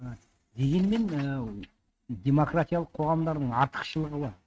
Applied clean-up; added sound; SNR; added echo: neural mask model RNNoise.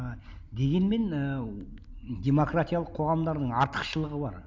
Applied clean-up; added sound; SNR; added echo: none; none; none; none.